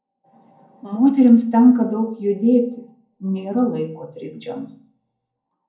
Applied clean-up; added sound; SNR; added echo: none; none; none; reverberation time 0.6 s.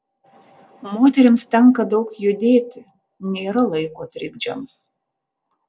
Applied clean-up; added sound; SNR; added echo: none; none; none; none.